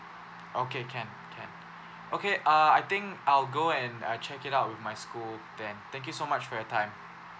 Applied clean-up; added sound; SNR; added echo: none; none; none; none.